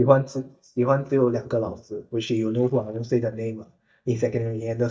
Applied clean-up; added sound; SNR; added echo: neural mask model DeepFilterNet 3.